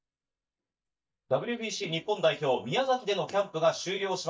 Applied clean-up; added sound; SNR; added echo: neural mask model DeepFilterNet 3.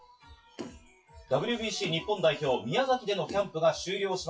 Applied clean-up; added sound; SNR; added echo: classical method WPE with log-MMSE.